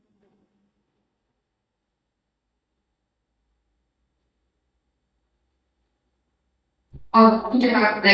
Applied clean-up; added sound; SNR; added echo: neural mask model DeepFilterNet 3.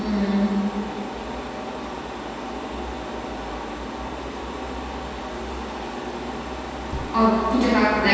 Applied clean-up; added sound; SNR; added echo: none; Bass drum; 11 dB; reverberation time 2.1 s.